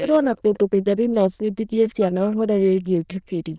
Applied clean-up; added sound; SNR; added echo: neural diffusion model UNIVERSE++.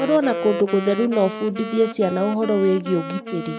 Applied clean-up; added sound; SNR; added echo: none; Wind instrument, woodwind instrument; 9 dB; none.